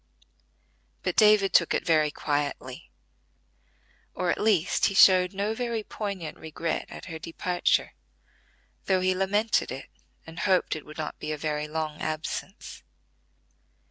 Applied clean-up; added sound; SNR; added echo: none; none; none; none.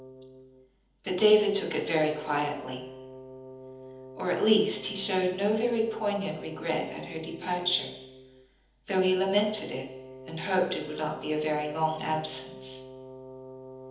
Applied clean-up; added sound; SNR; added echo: none; Wind instrument, woodwind instrument; 15 dB; reverberation time 1.3 s.